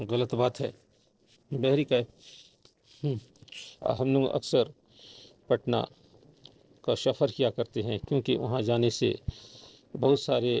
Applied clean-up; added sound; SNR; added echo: neural separator model SepFormer DNS4.